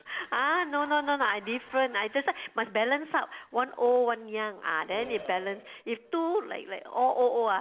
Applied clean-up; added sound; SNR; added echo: none; none; none; none.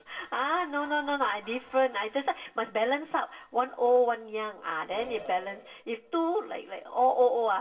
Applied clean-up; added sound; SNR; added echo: none; none; none; reverberation time 0.2 s.